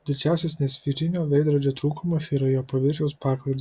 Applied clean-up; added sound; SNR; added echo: none; none; none; none.